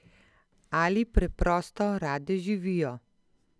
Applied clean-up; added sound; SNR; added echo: none; none; none; none.